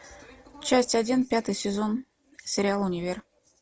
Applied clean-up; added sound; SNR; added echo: none; none; none; none.